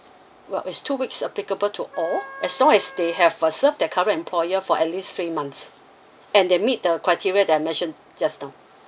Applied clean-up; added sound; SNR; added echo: none; Wind instrument, woodwind instrument; 17 dB; none.